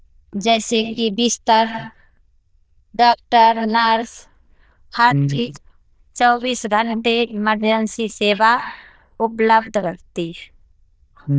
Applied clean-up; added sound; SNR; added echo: neural diffusion model UNIVERSE++.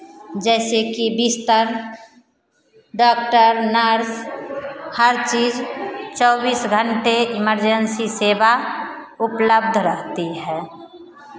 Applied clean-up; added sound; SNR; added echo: none; none; none; none.